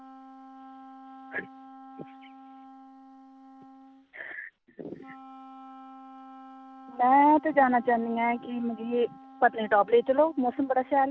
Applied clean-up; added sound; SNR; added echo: none; Wind instrument, woodwind instrument; 20 dB; none.